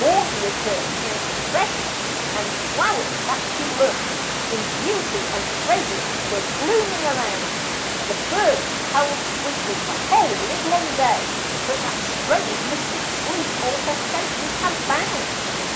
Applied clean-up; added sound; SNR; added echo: none; Water; 0 dB; none.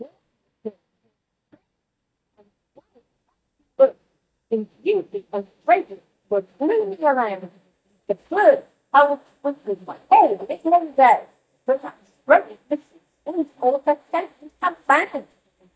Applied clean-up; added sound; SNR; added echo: neural mask model DeepFilterNet 3.